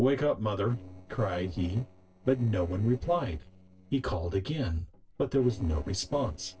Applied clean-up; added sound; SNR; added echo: neural separator model SepFormer DNS4.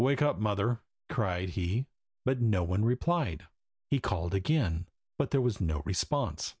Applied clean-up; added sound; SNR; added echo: none; none; none; none.